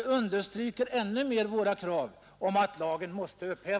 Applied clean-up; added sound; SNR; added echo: none; none; none; none.